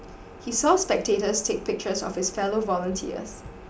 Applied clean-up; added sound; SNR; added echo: none; none; none; none.